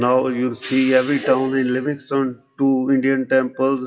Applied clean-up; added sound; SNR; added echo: classical method WPE with log-MMSE.